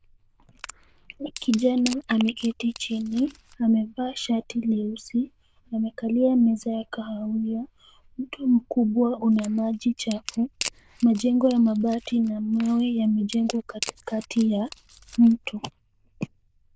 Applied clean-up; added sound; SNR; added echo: neural diffusion model UNIVERSE++.